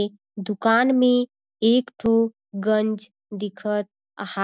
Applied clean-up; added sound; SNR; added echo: none; none; none; none.